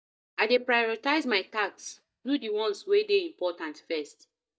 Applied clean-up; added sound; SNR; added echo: neural mask model DeepFilterNet 3.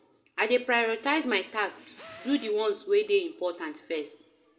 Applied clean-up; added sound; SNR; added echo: none; Tools; 20 dB; reverberation time 1.1 s.